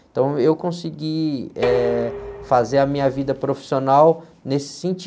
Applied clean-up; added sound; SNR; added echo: none; Dishes, pots, and pans; 11 dB; none.